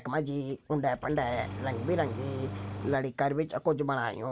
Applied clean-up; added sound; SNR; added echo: none; Engine starting; 8 dB; none.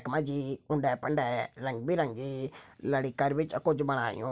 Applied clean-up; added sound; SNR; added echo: none; none; none; none.